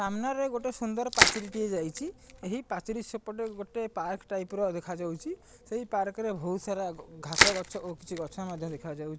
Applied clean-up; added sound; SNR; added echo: none; Crushing; -4 dB; none.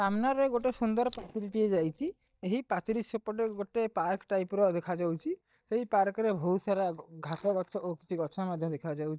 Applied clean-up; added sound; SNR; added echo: neural mask model DeepFilterNet 3.